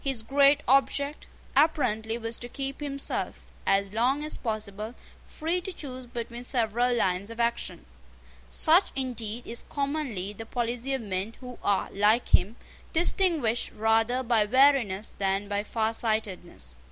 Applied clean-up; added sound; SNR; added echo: none; none; none; none.